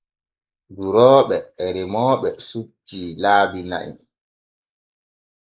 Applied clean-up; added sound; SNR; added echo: neural mask model Resemble Enhance denoiser.